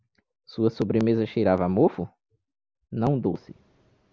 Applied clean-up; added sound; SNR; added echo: none; none; none; none.